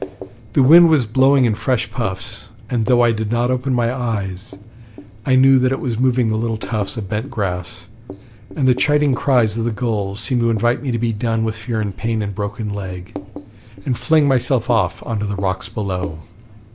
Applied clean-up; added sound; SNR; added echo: none; Writing; 17 dB; none.